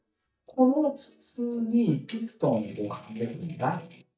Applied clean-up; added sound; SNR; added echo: neural mask model DeepFilterNet 3.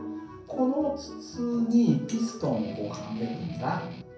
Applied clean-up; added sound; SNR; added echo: none; Strum; 13 dB; reverberation time 0.6 s.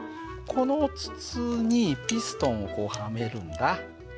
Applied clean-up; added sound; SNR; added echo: none; none; none; none.